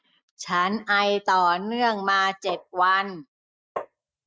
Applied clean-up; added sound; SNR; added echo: neural mask model RNNoise.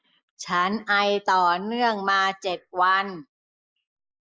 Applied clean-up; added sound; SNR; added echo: neural mask model Resemble Enhance denoiser.